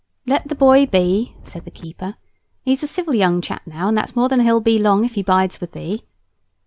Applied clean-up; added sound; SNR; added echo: none; Wind; 20 dB; none.